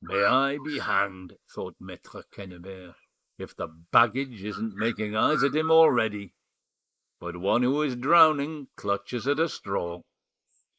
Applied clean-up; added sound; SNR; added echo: neural mask model Resemble Enhance denoiser.